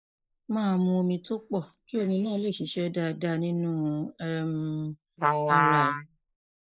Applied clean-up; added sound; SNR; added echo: neural mask model Resemble Enhance denoiser.